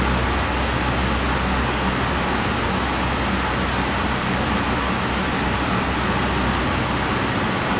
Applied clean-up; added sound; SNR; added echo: none; none; none; none.